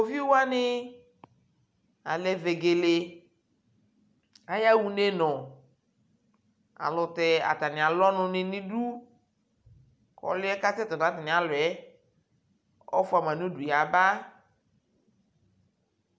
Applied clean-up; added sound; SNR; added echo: none; none; none; none.